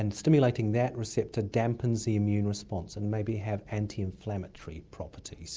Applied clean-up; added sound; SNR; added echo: none; none; none; none.